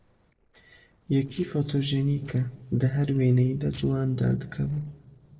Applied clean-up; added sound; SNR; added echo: neural separator model SepFormer DNS4.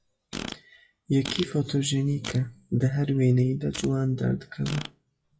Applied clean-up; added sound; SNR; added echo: classical method WPE with log-MMSE.